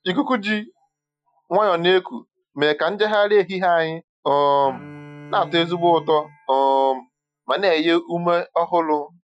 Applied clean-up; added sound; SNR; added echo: classical method Wiener filter.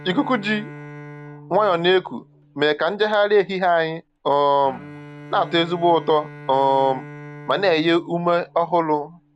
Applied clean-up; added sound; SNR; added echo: none; Bowed string instrument; 19 dB; none.